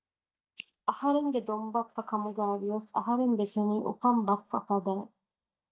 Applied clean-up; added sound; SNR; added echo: neural mask model DeepFilterNet 3.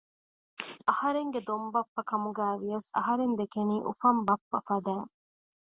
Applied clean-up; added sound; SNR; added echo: none; none; none; none.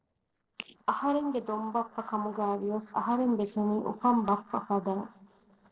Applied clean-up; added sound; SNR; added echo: neural separator model SepFormer DNS4.